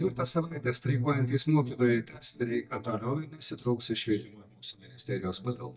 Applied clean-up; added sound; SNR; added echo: neural mask model DeepFilterNet 3.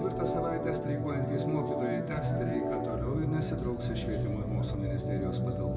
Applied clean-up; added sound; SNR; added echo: none; Organ; -3 dB; reverberation time 1.6 s.